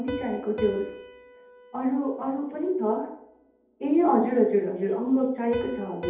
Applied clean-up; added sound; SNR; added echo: none; Piano; 14 dB; reverberation time 2.2 s.